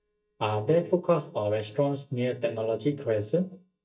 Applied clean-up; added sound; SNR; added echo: neural mask model DeepFilterNet 3.